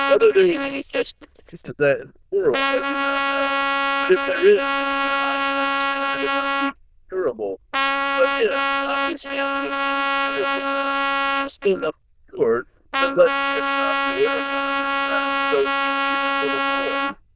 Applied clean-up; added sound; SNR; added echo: neural diffusion model UNIVERSE++.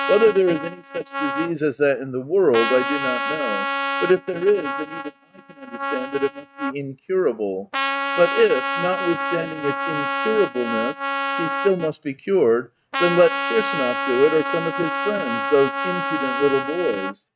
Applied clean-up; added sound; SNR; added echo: neural mask model RNNoise.